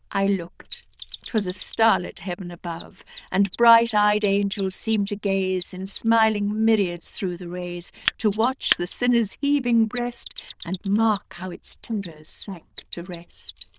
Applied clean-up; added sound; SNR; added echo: neural diffusion model UNIVERSE++.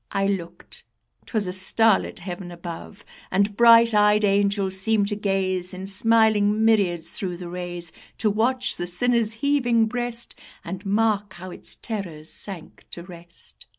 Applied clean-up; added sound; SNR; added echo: none; none; none; none.